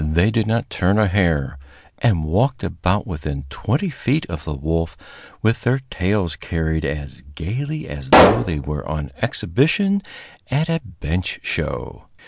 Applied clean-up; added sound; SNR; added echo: none; Explosion; -3 dB; none.